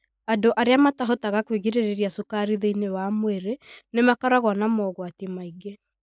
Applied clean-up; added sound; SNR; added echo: neural mask model Resemble Enhance denoiser.